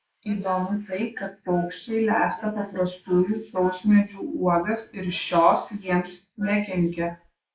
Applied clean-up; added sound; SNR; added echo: neural mask model Resemble Enhance denoiser.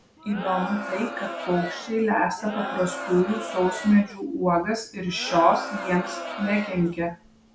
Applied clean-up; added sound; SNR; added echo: none; Crowd; 9 dB; none.